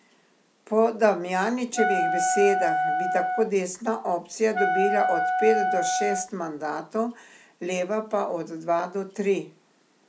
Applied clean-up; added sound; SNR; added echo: none; Wind instrument, woodwind instrument; -1 dB; none.